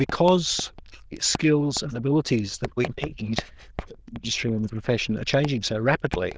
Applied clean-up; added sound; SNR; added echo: neural diffusion model UNIVERSE++.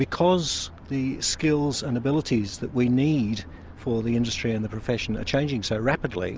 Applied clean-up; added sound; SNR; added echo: none; none; none; none.